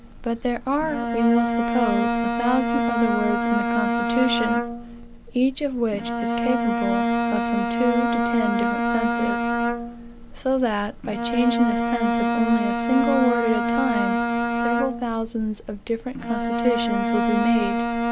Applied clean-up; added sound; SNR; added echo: none; Bowed string instrument; -1 dB; none.